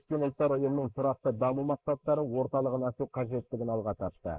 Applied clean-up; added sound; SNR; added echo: neural mask model Resemble Enhance denoiser.